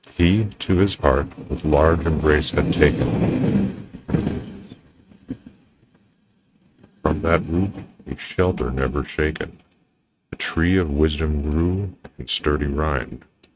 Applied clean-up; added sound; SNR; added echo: neural mask model RNNoise.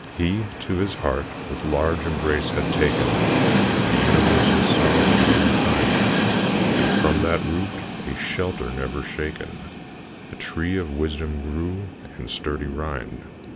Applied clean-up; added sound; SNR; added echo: none; Train; -3 dB; none.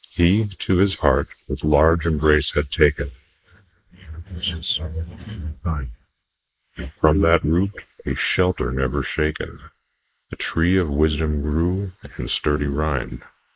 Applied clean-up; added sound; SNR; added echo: neural mask model Resemble Enhance denoiser.